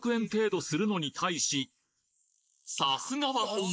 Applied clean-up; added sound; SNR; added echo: neural mask model Resemble Enhance denoiser.